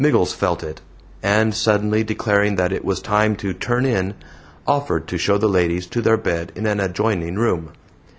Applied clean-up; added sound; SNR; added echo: none; none; none; none.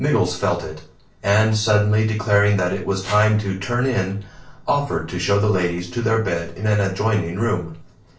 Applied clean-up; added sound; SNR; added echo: neural separator model SepFormer DNS4.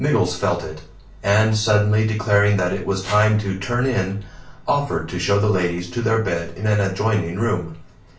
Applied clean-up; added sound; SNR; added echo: none; Whoosh, swoosh, swish; 17 dB; reverberation time 0.3 s.